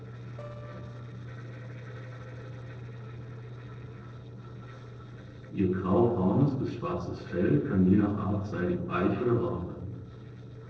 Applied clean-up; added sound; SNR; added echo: neural separator model SepFormer DNS4.